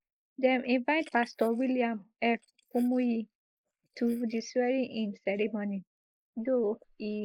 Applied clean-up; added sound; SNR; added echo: neural mask model Resemble Enhance denoiser.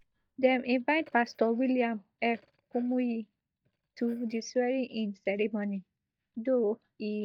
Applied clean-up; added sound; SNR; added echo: neural mask model DeepFilterNet 3.